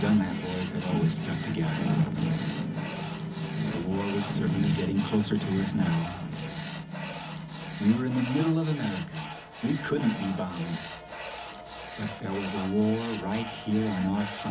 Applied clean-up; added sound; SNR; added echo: none; Tools; 12 dB; reverberation time 0.4 s.